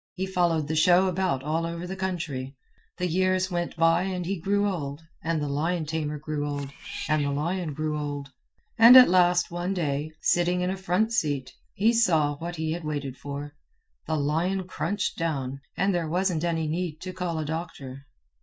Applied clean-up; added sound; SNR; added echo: neural mask model DeepFilterNet 3.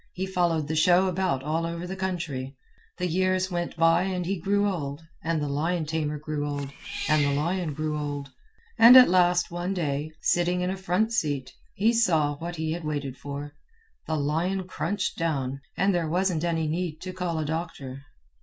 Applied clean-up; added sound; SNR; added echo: none; Cat; 14 dB; none.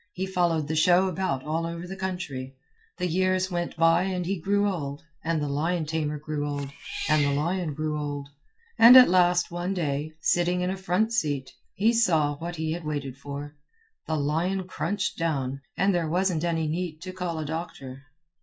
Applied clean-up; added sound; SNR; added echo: classical method log-MMSE.